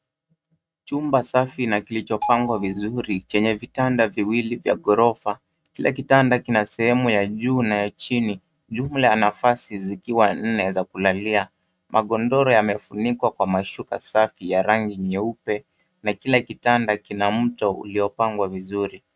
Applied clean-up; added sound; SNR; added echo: neural mask model RNNoise.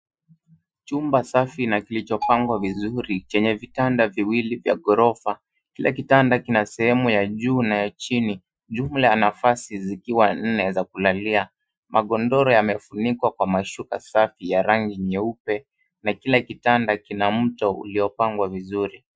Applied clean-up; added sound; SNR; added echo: classical method Wiener filter.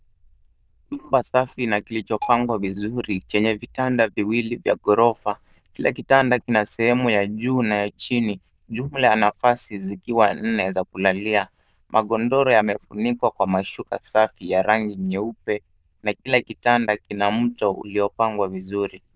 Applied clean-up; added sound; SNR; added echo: neural diffusion model UNIVERSE++.